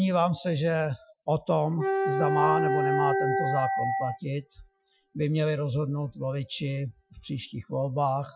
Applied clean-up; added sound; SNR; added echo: classical method Wiener filter.